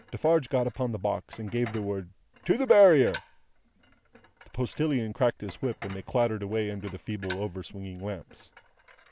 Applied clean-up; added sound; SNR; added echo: none; Dishes, pots, and pans; 20 dB; none.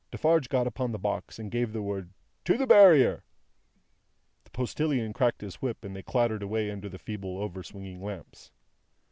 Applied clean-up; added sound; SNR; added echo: none; none; none; none.